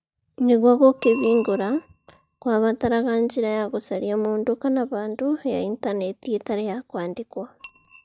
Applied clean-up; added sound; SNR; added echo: neural mask model RNNoise.